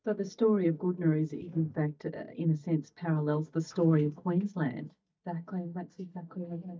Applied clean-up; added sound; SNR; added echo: neural mask model DeepFilterNet 3.